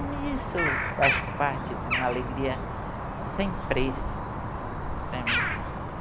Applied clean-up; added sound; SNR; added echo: none; Bird vocalization, bird call, bird song; -2 dB; none.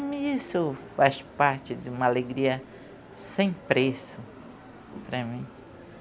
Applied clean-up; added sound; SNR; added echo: none; none; none; none.